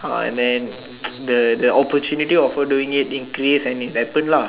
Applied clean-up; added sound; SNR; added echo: none; none; none; none.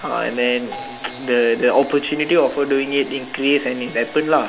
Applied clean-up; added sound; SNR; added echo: none; Domestic sounds, home sounds + Bell; 19 dB; none.